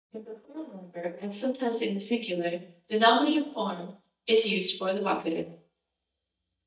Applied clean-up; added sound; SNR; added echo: neural mask model DeepFilterNet 3.